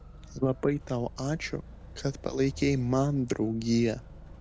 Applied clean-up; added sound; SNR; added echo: none; Motor vehicle (road); 16 dB; none.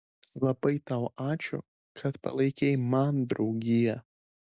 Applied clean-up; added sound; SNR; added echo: none; none; none; none.